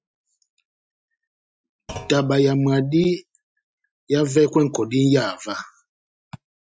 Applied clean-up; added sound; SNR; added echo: classical method Wiener filter.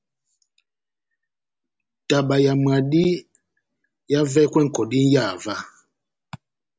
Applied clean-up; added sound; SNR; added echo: none; none; none; none.